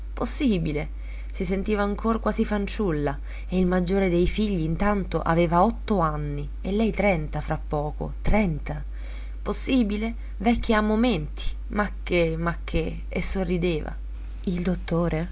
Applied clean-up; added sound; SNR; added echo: none; none; none; none.